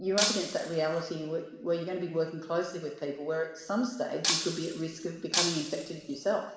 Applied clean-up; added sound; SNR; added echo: none; Shatter; 2 dB; reverberation time 1.1 s.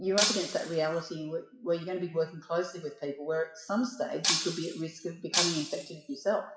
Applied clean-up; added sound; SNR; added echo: classical method WPE with log-MMSE.